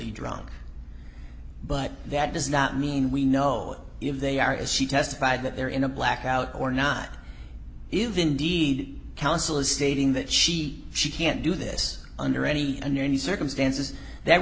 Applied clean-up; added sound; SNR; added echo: none; none; none; none.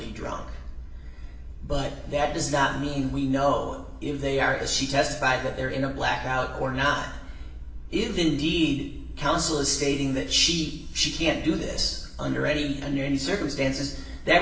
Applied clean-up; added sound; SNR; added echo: none; none; none; reverberation time 0.9 s.